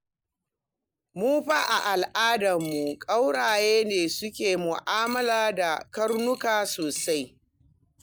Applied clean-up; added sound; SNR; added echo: none; Coin (dropping); 18 dB; none.